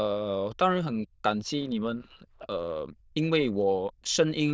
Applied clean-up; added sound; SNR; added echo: neural diffusion model UNIVERSE++.